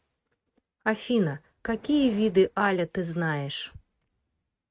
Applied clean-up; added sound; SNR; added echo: neural mask model RNNoise.